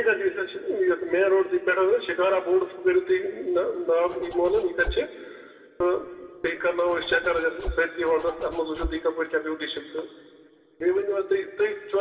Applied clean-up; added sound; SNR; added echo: none; Zipper (clothing); 11 dB; reverberation time 2.3 s.